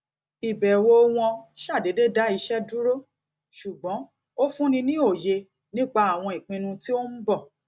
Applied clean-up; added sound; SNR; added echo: none; none; none; none.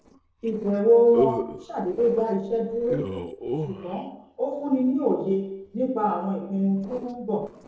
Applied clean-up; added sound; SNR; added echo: neural separator model SepFormer DNS4.